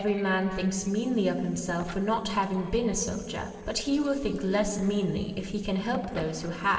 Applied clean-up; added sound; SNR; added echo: neural separator model SepFormer DNS4.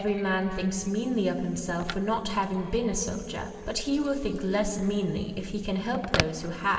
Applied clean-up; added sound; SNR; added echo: none; Telephone; 11 dB; reverberation time 2.9 s.